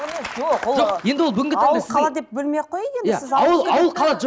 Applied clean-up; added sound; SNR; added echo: none; none; none; none.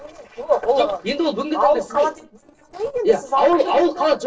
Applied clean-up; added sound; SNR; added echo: neural separator model SepFormer DNS4.